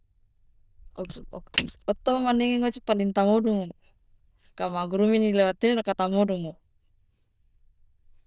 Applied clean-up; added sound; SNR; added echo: neural diffusion model UNIVERSE++.